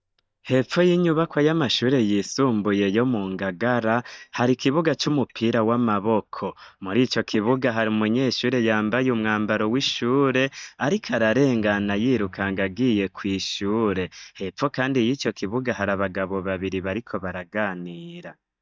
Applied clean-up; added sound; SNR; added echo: neural mask model DeepFilterNet 3.